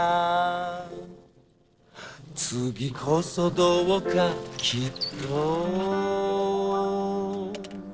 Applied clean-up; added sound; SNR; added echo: neural separator model SepFormer DNS4.